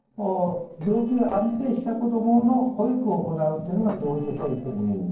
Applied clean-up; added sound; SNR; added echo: neural separator model SepFormer DNS4.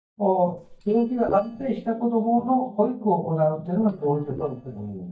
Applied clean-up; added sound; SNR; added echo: neural mask model DeepFilterNet 3.